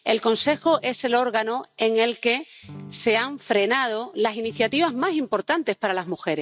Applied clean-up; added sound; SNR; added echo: neural mask model RNNoise.